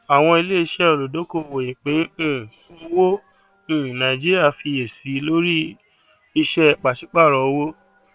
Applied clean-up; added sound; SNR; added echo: neural separator model SepFormer WHAM!.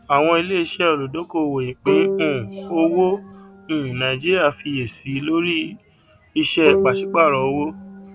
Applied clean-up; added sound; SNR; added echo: none; Bowed string instrument; 7 dB; none.